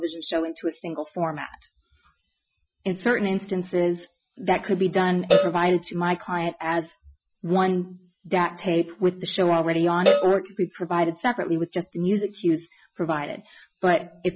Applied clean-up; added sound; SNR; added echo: classical method Wiener filter.